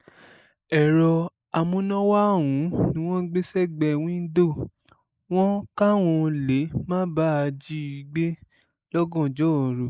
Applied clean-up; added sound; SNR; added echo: neural mask model Resemble Enhance denoiser.